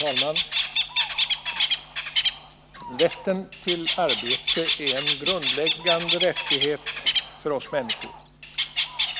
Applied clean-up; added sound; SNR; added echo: none; Bird; -4 dB; none.